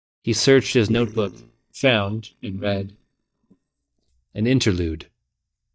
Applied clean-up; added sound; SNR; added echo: neural mask model DeepFilterNet 3.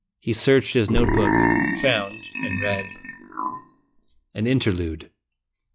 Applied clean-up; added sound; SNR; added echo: classical method log-MMSE.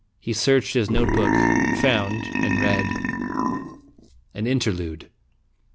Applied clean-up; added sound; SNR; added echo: none; Burping, eructation; -3 dB; none.